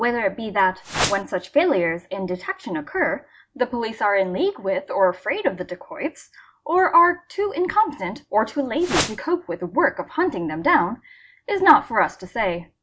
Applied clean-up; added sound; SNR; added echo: none; Whoosh, swoosh, swish; 3 dB; none.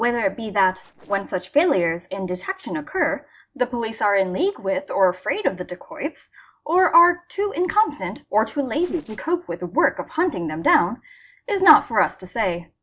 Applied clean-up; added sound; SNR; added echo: neural separator model SepFormer DNS4.